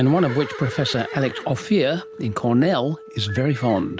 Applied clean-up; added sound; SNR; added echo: none; Organ + Livestock, farm animals, working animals; 14 dB; none.